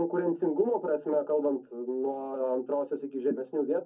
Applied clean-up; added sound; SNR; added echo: none; none; none; reverberation time 0.4 s.